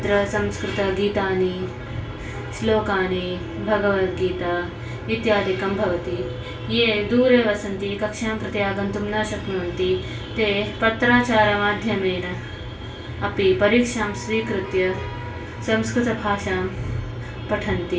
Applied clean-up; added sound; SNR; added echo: none; none; none; reverberation time 0.3 s.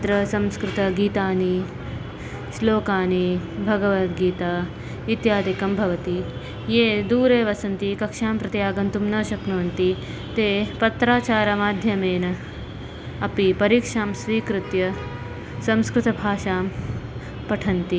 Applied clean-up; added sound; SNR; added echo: none; none; none; none.